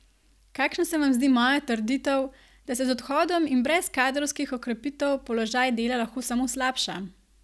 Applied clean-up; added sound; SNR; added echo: none; none; none; none.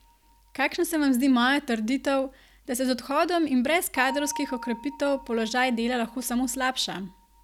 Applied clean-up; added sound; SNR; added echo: none; Bell; 19 dB; none.